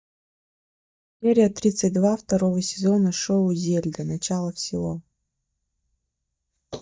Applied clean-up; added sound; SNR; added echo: neural mask model DeepFilterNet 3.